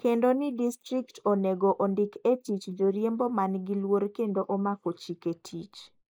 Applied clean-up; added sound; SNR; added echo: neural mask model Resemble Enhance denoiser.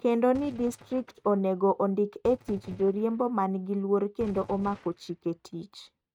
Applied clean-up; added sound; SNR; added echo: neural mask model RNNoise.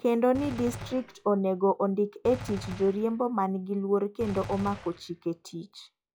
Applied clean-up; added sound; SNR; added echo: classical method log-MMSE.